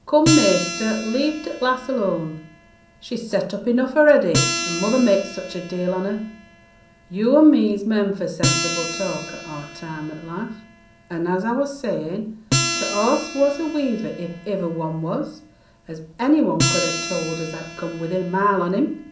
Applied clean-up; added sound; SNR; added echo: none; Acoustic guitar; 7 dB; reverberation time 0.6 s.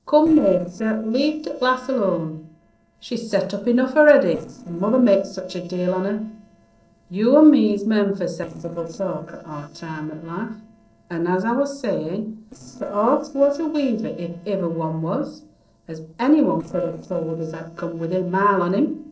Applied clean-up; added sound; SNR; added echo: neural separator model SepFormer DNS4.